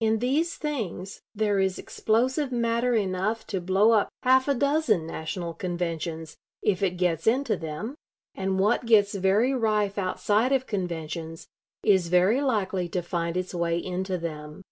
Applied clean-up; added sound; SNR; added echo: none; none; none; none.